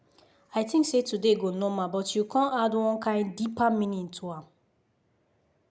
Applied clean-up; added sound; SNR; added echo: none; none; none; none.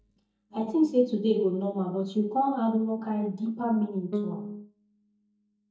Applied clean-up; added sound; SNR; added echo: neural mask model DeepFilterNet 3.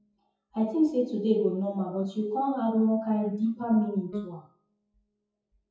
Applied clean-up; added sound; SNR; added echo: classical method WPE with log-MMSE.